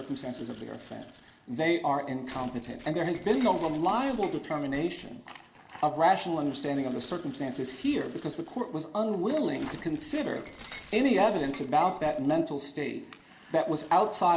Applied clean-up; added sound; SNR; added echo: none; Shatter; 19 dB; reverberation time 0.9 s.